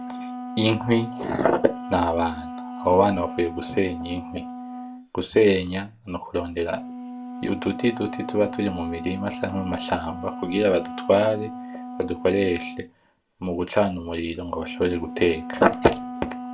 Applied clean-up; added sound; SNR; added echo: none; Wind instrument, woodwind instrument; 11 dB; reverberation time 0.2 s.